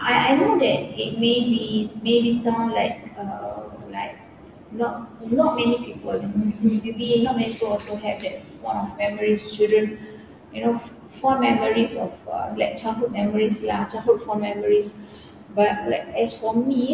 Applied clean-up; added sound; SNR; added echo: none; none; none; none.